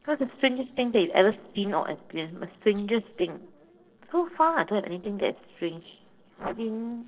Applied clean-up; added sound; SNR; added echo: neural separator model SepFormer DNS4.